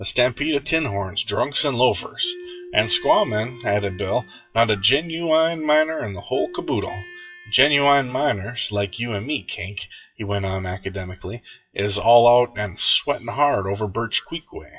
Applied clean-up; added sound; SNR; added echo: classical method WPE with log-MMSE.